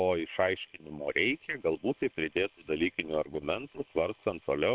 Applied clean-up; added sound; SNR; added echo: neural separator model SepFormer WHAM!.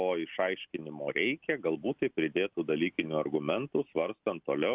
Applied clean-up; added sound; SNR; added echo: none; none; none; none.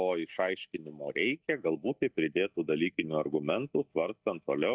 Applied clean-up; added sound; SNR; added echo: neural mask model DeepFilterNet 3.